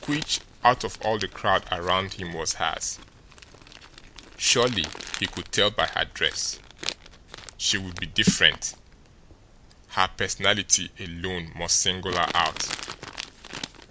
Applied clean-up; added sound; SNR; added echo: none; Crumpling, crinkling; 11 dB; none.